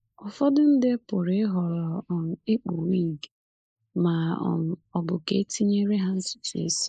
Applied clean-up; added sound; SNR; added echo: neural mask model Resemble Enhance denoiser.